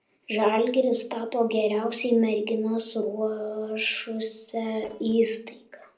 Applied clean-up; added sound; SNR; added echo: neural separator model SepFormer DNS4.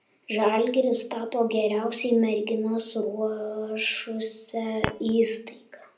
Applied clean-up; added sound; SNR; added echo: none; Chink, clink; 4 dB; reverberation time 0.5 s.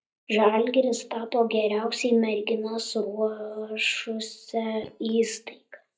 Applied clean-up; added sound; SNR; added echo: neural mask model DeepFilterNet 3.